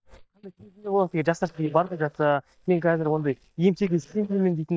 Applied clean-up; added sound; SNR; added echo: neural mask model DeepFilterNet 3.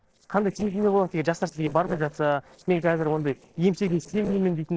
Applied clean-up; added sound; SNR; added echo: neural separator model SepFormer DNS4.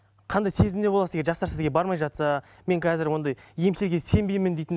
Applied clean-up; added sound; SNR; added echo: none; none; none; none.